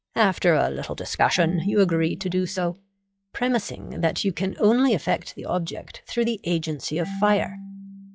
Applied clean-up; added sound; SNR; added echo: classical method log-MMSE.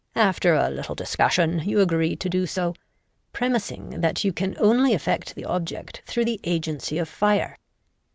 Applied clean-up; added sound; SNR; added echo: none; none; none; none.